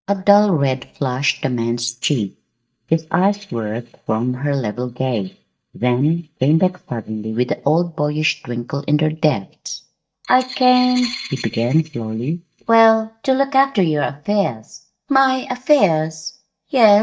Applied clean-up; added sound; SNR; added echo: neural mask model DeepFilterNet 3.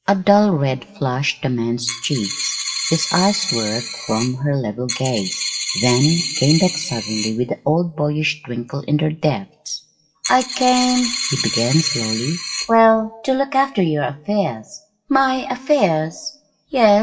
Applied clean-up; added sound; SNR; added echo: classical method WPE with log-MMSE.